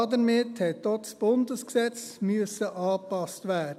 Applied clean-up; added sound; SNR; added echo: none; none; none; none.